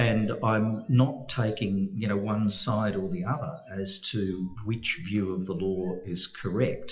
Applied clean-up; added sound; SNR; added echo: classical method WPE with log-MMSE.